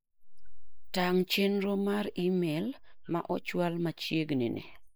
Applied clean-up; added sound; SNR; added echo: neural mask model Resemble Enhance denoiser.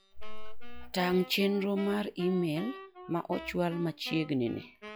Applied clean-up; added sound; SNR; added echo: classical method log-MMSE.